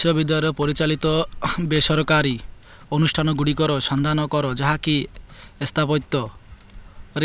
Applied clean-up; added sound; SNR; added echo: none; Typing; 16 dB; none.